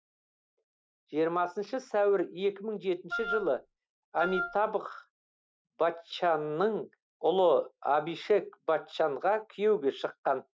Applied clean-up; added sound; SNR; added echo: none; Wind instrument, woodwind instrument; 6 dB; none.